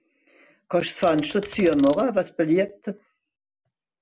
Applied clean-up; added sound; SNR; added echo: none; Typewriter; 18 dB; none.